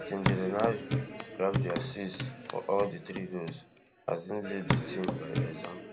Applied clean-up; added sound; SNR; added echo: none; Hands / Wood; -1 dB; none.